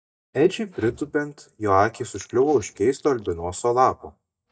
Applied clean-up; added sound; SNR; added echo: neural mask model DeepFilterNet 3.